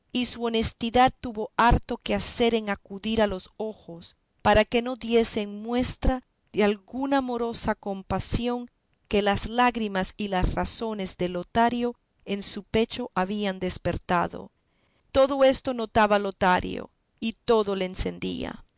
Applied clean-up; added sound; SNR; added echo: none; none; none; none.